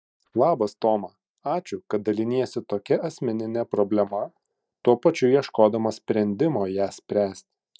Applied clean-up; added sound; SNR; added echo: neural mask model DeepFilterNet 3.